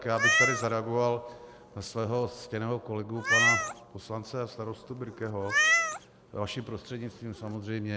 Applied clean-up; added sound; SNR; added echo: none; Meow; -3 dB; none.